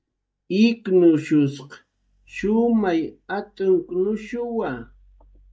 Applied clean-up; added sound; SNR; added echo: neural mask model DeepFilterNet 3.